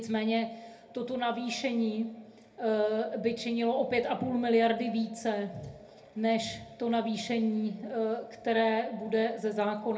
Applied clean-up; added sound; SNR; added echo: none; none; none; reverberation time 0.3 s.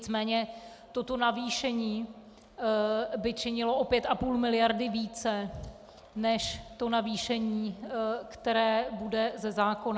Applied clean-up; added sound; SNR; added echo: none; none; none; none.